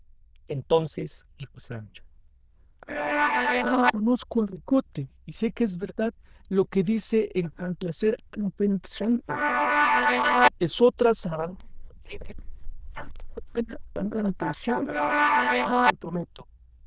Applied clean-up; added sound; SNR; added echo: neural diffusion model UNIVERSE++.